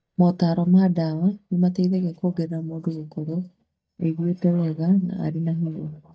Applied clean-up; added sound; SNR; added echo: neural mask model DeepFilterNet 3.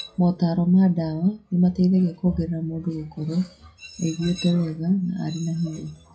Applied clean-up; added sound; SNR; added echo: classical method WPE with log-MMSE.